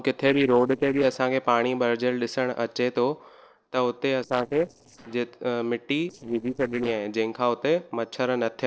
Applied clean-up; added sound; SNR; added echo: neural separator model SepFormer DNS4.